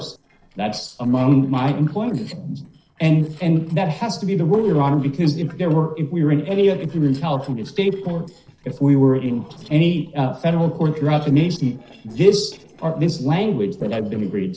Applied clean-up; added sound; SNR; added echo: neural separator model SepFormer DNS4.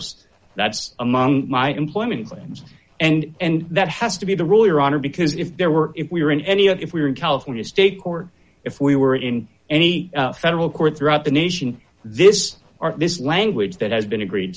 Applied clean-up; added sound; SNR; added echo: none; none; none; none.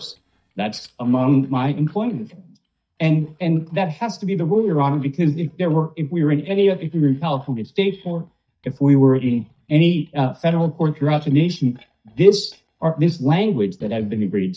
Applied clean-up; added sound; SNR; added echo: neural mask model DeepFilterNet 3.